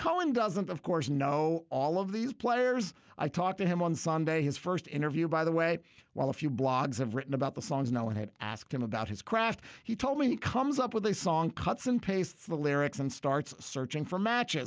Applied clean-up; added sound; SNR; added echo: none; none; none; none.